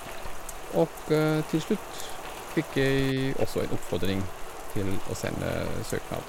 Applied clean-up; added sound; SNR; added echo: none; Rain; 3 dB; none.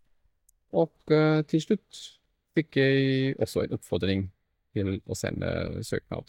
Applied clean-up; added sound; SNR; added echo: neural mask model DeepFilterNet 3.